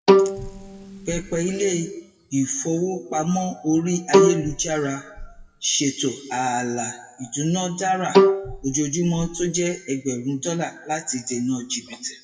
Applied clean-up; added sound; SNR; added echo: classical method WPE with log-MMSE.